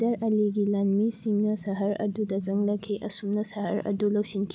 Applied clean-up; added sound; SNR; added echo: none; none; none; none.